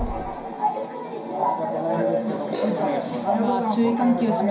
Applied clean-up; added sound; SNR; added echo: none; Knock; 18 dB; reverberation time 0.5 s.